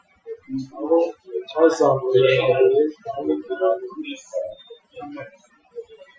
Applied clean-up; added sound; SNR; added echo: classical method Wiener filter.